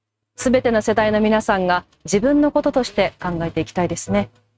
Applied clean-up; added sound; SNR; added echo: neural mask model RNNoise.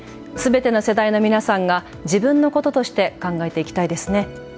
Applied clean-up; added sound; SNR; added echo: none; none; none; none.